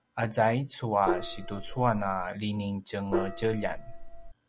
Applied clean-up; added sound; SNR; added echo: none; Gong; 4 dB; none.